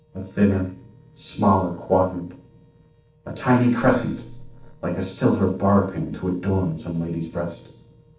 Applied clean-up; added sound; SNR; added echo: neural separator model SepFormer DNS4.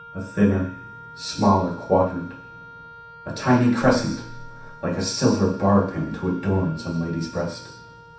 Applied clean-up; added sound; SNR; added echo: none; Wind instrument, woodwind instrument; 19 dB; reverberation time 0.7 s.